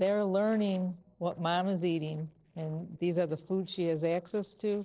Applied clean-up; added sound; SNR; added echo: neural separator model SepFormer DNS4.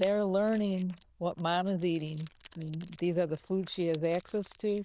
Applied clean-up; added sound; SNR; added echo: neural diffusion model UNIVERSE++.